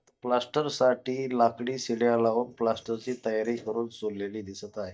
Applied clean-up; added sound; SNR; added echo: neural mask model DeepFilterNet 3.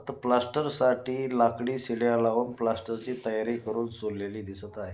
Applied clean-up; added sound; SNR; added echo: neural mask model Resemble Enhance denoiser.